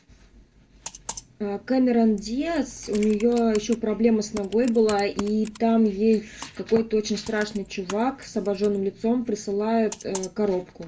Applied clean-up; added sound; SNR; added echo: none; Computer keyboard; 20 dB; reverberation time 0.2 s.